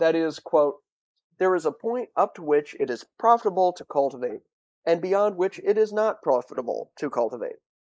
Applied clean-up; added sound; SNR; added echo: neural mask model Resemble Enhance denoiser.